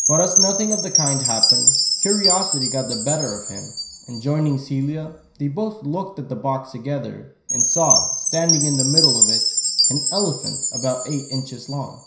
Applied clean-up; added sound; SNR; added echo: none; Chime; -3 dB; reverberation time 0.5 s.